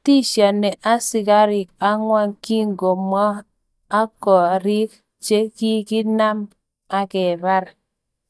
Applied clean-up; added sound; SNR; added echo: neural mask model DeepFilterNet 3.